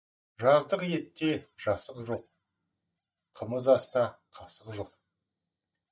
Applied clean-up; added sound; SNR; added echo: neural mask model DeepFilterNet 3.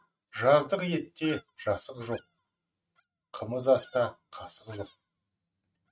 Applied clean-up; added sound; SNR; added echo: neural mask model RNNoise.